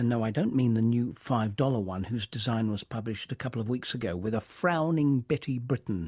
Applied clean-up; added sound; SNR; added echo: none; none; none; none.